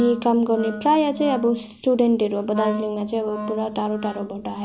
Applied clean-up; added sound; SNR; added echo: none; Wind instrument, woodwind instrument; 11 dB; none.